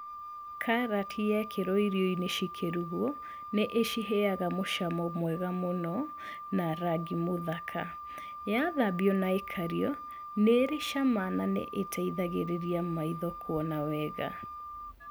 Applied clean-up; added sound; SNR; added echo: none; Wind instrument, woodwind instrument; 11 dB; none.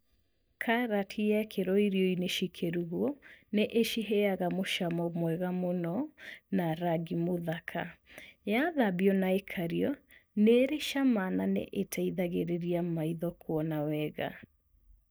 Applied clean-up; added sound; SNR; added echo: neural mask model DeepFilterNet 3.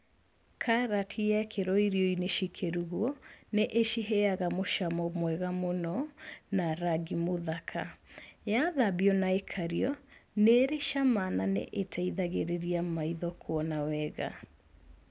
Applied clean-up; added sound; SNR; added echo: none; none; none; none.